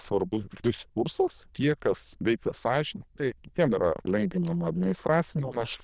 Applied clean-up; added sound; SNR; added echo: neural diffusion model UNIVERSE++.